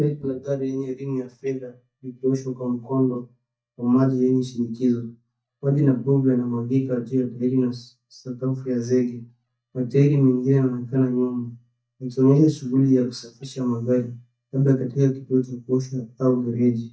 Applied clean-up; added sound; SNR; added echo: neural mask model DeepFilterNet 3.